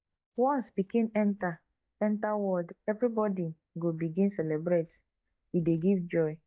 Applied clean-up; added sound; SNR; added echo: neural mask model DeepFilterNet 3.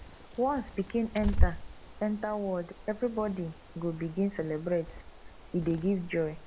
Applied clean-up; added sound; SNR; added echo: none; Bird; 2 dB; none.